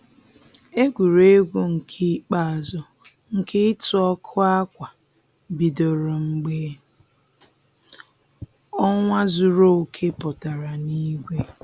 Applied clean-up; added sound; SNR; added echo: none; none; none; none.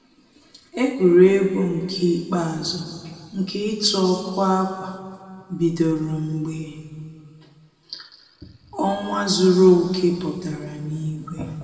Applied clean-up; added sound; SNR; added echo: none; none; none; reverberation time 2.0 s.